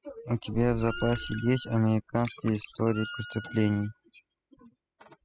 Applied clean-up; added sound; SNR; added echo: classical method spectral subtraction.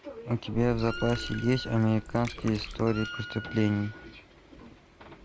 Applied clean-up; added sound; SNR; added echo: none; Wind instrument, woodwind instrument + Water / Liquid; 11 dB; none.